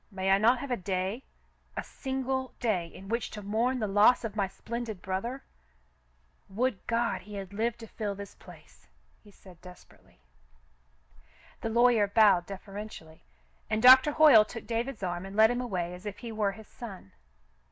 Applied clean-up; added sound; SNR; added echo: none; none; none; none.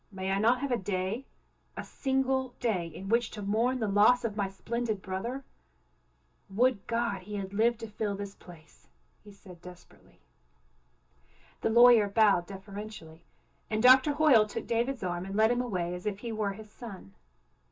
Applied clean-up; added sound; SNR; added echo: none; none; none; reverberation time 0.2 s.